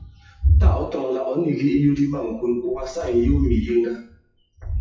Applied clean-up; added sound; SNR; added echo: classical method WPE with log-MMSE.